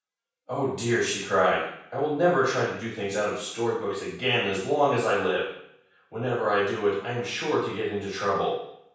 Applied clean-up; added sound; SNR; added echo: none; none; none; reverberation time 0.7 s.